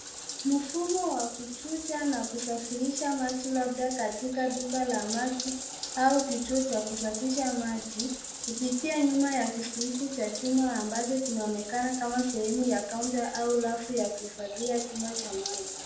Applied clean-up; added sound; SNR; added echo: none; Bathtub (filling or washing); 8 dB; reverberation time 0.6 s.